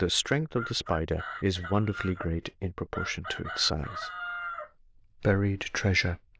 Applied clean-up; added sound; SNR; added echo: neural diffusion model UNIVERSE++.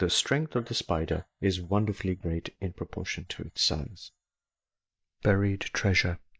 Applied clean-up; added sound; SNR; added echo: neural mask model DeepFilterNet 3.